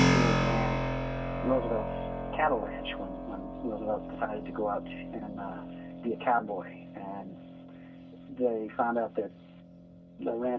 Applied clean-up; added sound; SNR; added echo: none; Keyboard (musical); 0 dB; reverberation time 0.2 s.